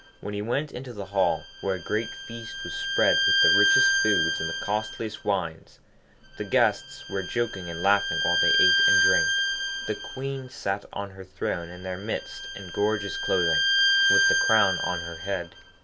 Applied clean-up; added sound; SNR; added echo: none; Bowed string instrument; -2 dB; none.